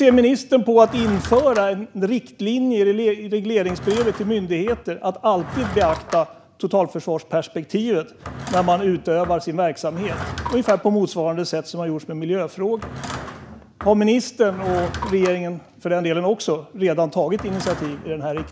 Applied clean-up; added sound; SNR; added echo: none; Drawer open or close / Wood; 14 dB; none.